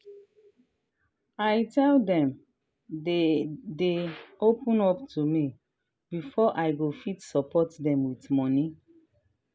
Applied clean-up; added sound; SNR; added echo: none; none; none; none.